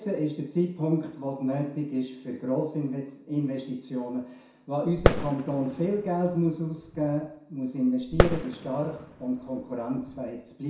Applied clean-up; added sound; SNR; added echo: none; Fireworks; 1 dB; reverberation time 0.6 s.